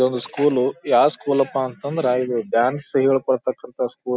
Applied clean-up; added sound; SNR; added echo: none; none; none; none.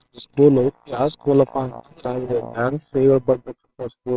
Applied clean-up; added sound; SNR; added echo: neural separator model SepFormer WHAMR!.